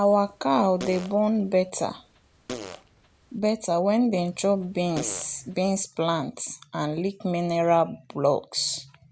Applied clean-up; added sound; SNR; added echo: none; Fart; 17 dB; none.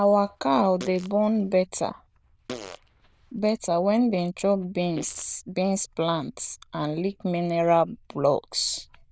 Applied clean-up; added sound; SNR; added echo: neural diffusion model UNIVERSE++.